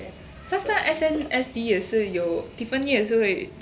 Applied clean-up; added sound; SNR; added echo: none; none; none; none.